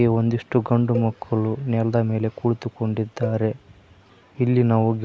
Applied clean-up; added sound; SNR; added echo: none; Cowbell; 17 dB; none.